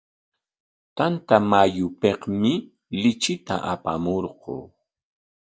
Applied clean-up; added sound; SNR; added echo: none; none; none; none.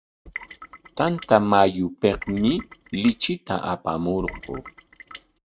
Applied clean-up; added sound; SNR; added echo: neural mask model RNNoise.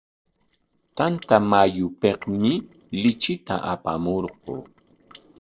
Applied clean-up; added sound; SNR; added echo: neural separator model SepFormer DNS4.